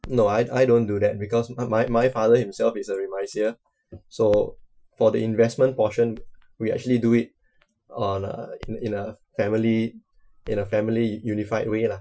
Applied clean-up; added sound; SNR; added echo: classical method Wiener filter.